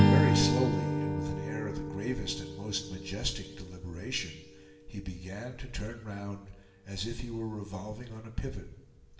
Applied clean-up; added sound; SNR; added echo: none; Strum; -3 dB; reverberation time 1.1 s.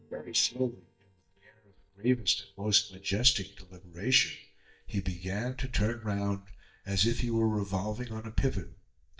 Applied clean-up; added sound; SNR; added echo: neural mask model DeepFilterNet 3.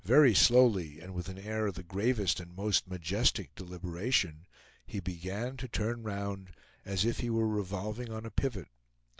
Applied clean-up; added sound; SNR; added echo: none; none; none; none.